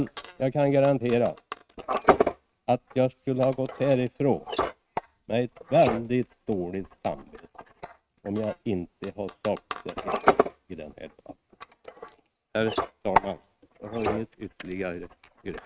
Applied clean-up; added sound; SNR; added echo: neural mask model RNNoise.